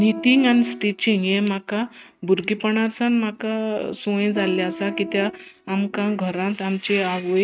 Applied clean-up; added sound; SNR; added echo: neural mask model RNNoise.